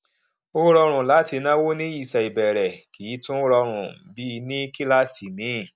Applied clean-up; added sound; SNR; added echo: none; none; none; none.